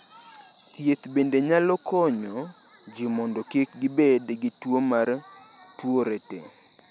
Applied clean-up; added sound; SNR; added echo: none; none; none; none.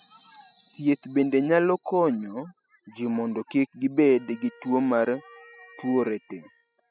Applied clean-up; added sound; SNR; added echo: classical method spectral subtraction.